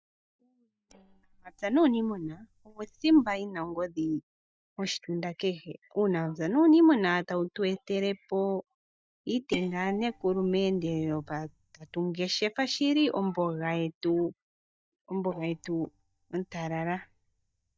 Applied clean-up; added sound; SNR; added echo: neural mask model DeepFilterNet 3.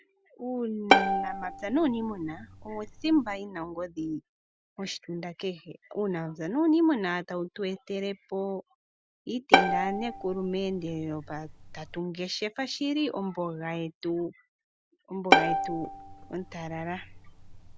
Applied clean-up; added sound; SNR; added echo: none; Bowed string instrument; -3 dB; none.